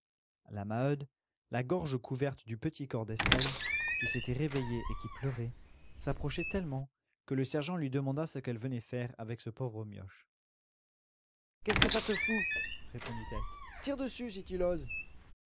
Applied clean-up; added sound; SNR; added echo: none; Squeak; -2 dB; none.